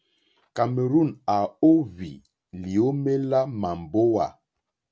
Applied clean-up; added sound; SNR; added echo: none; none; none; none.